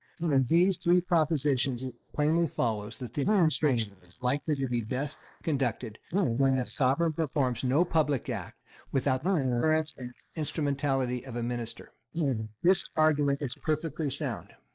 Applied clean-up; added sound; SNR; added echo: neural mask model Resemble Enhance denoiser.